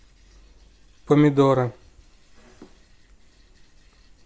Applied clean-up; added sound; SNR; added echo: none; none; none; none.